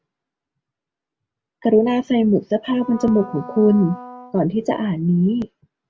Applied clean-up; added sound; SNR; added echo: none; Wind instrument, woodwind instrument; 17 dB; none.